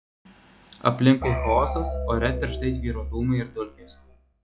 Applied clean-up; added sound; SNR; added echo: classical method log-MMSE.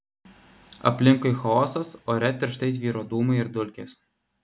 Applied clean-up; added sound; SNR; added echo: none; none; none; none.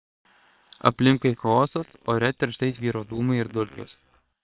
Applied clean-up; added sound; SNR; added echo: neural separator model SepFormer WHAM!.